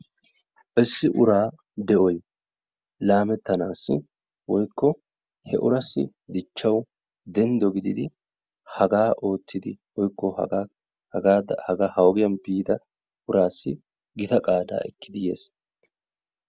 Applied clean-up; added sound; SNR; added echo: none; none; none; none.